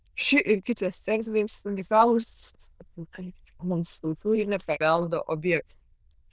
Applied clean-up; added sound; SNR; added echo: neural diffusion model UNIVERSE++.